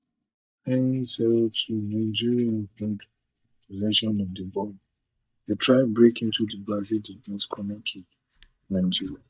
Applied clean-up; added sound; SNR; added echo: neural mask model DeepFilterNet 3.